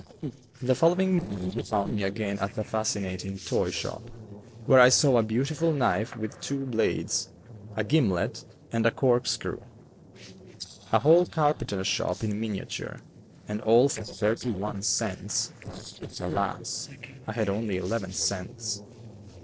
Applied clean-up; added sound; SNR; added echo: neural separator model SepFormer DNS4.